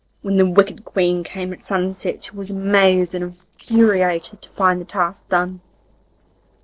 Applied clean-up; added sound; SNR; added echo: neural separator model SepFormer DNS4.